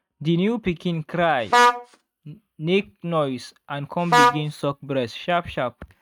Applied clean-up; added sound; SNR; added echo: neural mask model RNNoise.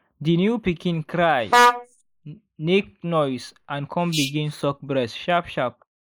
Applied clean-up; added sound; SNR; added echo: neural mask model Resemble Enhance denoiser.